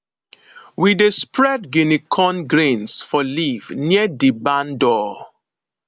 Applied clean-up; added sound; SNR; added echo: none; none; none; none.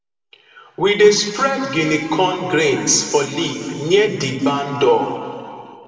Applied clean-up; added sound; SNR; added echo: none; none; none; reverberation time 2.2 s.